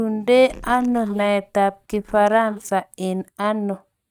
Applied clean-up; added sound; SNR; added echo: neural mask model DeepFilterNet 3.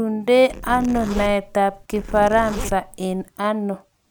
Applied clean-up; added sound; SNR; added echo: none; Zipper (clothing); 10 dB; none.